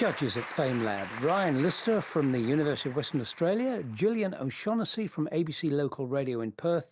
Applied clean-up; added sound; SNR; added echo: none; none; none; none.